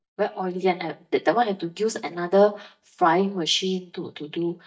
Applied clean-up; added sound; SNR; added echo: neural mask model DeepFilterNet 3.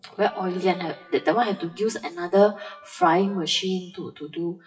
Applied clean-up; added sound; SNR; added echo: classical method WPE with log-MMSE.